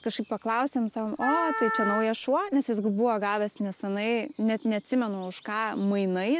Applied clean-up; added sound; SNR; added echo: none; Wind instrument, woodwind instrument; 4 dB; none.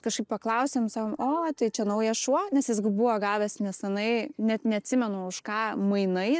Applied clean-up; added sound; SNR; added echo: neural mask model DeepFilterNet 3.